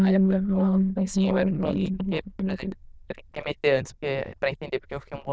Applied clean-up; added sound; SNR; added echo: neural diffusion model UNIVERSE++.